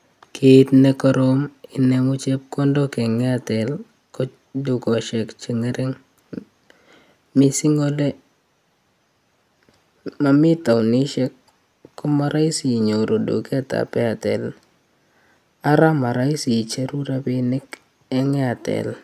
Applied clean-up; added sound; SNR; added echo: none; none; none; none.